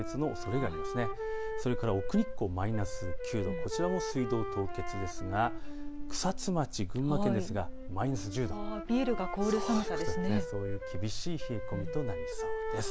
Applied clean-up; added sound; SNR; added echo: none; Wind instrument, woodwind instrument; 8 dB; none.